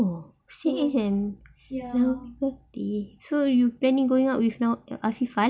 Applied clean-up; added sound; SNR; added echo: none; none; none; none.